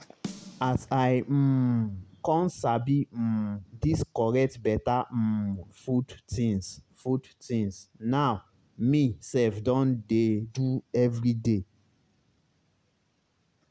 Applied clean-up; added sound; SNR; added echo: none; Snare drum; 18 dB; none.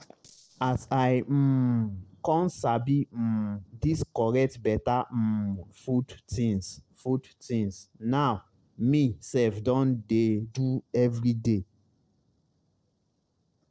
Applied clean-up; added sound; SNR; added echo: neural separator model SepFormer DNS4.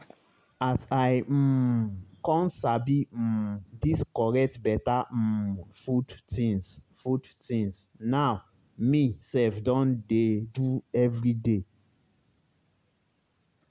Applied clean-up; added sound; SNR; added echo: none; none; none; none.